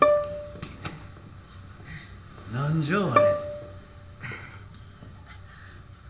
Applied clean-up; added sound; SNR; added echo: none; Bowed string instrument; -4 dB; reverberation time 1.4 s.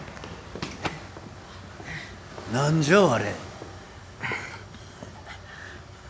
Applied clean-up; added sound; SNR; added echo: none; none; none; none.